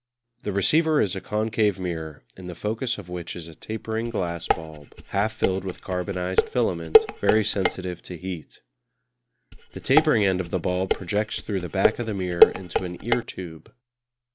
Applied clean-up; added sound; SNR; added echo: none; Dishes, pots, and pans; -1 dB; none.